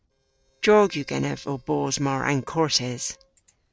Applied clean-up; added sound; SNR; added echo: neural separator model SepFormer DNS4.